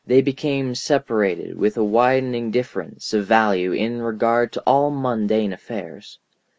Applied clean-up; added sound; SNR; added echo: none; none; none; none.